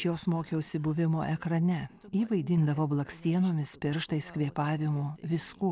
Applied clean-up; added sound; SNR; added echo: none; none; none; none.